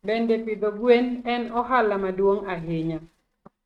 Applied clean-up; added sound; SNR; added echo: neural mask model RNNoise.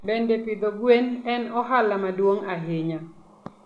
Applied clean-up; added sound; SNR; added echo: none; none; none; none.